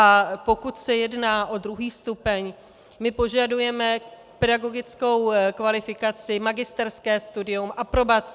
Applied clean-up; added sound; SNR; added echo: none; none; none; none.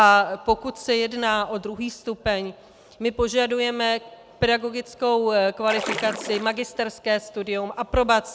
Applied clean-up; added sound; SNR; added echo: none; Splash, splatter; 9 dB; none.